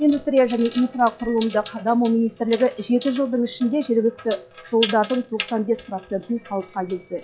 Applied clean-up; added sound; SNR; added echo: classical method log-MMSE.